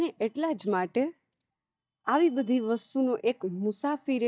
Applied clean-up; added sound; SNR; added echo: neural mask model DeepFilterNet 3.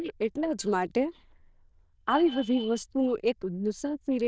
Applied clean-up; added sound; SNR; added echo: neural diffusion model UNIVERSE++.